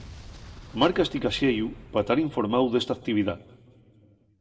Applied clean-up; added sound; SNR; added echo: none; Explosion; 20 dB; reverberation time 1.2 s.